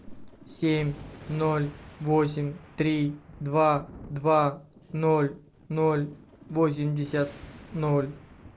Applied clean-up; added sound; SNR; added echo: none; Thunder; 20 dB; none.